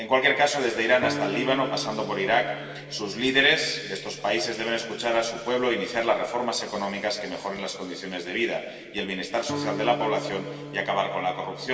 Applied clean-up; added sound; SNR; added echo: none; Guitar; 13 dB; reverberation time 2.6 s.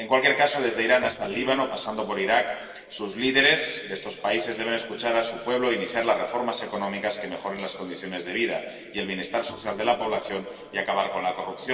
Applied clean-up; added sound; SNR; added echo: neural separator model SepFormer DNS4.